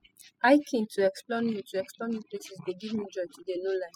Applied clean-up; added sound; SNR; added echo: classical method spectral subtraction.